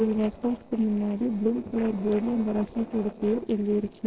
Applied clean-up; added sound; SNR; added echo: neural separator model SepFormer DNS4.